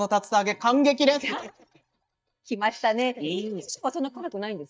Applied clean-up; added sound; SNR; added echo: neural mask model DeepFilterNet 3.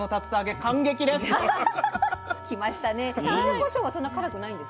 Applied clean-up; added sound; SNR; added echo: none; Wind instrument, woodwind instrument; 16 dB; none.